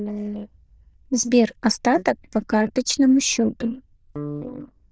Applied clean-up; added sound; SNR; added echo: neural diffusion model UNIVERSE++.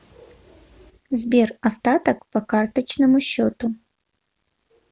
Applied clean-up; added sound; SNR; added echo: none; none; none; none.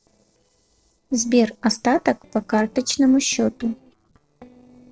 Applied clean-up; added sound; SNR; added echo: neural separator model SepFormer DNS4.